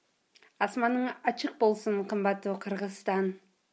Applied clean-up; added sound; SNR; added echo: none; none; none; none.